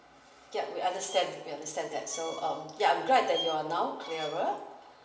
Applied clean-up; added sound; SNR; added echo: none; Squeak; 13 dB; reverberation time 0.8 s.